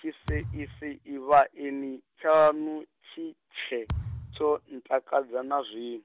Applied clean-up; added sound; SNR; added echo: none; Thump, thud; 10 dB; none.